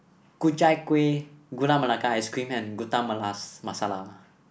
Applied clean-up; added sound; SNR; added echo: none; none; none; none.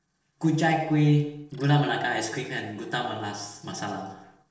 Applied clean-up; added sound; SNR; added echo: neural separator model SepFormer DNS4.